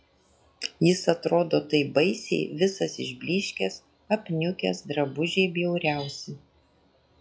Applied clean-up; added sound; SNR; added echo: classical method log-MMSE.